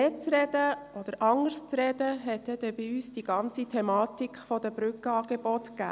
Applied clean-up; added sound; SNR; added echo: none; none; none; none.